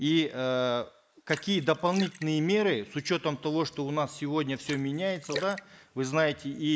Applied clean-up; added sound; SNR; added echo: neural mask model Resemble Enhance denoiser.